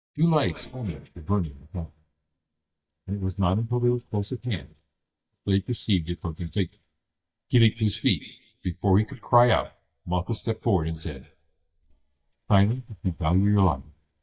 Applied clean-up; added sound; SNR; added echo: neural mask model DeepFilterNet 3.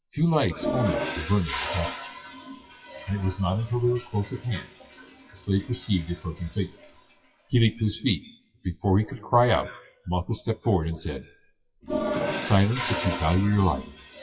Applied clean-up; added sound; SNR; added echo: classical method WPE with log-MMSE.